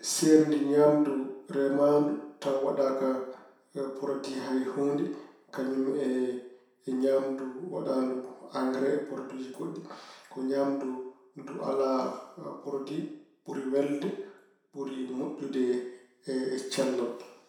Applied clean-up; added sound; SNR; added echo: none; none; none; reverberation time 0.7 s.